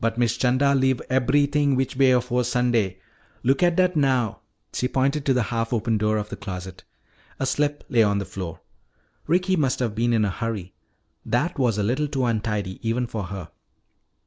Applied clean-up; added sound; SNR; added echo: none; none; none; none.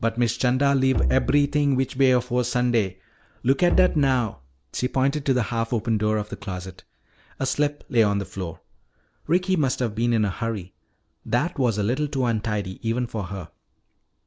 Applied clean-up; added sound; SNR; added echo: none; Bowed string instrument; 4 dB; none.